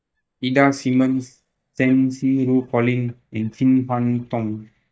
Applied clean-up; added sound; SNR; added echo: neural mask model DeepFilterNet 3.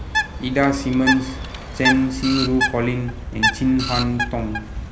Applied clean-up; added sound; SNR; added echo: none; Bird + Printer; 3 dB; none.